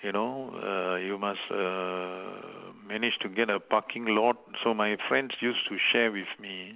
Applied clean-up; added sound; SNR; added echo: none; none; none; none.